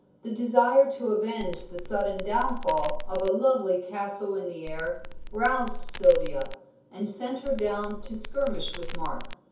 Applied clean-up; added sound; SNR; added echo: none; Crackle; 5 dB; reverberation time 0.6 s.